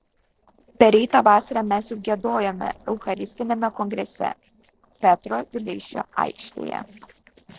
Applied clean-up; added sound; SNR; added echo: neural separator model SepFormer DNS4.